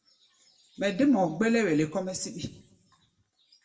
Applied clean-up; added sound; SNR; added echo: none; none; none; reverberation time 0.6 s.